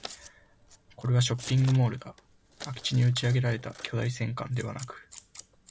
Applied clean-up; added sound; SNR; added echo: none; Scissors; 19 dB; none.